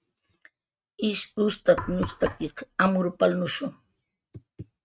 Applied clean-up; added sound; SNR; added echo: neural mask model RNNoise.